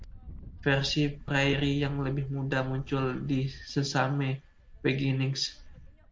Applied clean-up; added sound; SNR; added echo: none; Wind; 16 dB; none.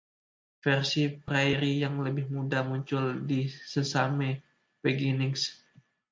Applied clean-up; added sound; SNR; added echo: none; none; none; none.